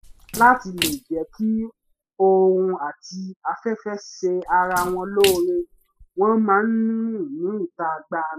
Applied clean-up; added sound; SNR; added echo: classical method spectral subtraction.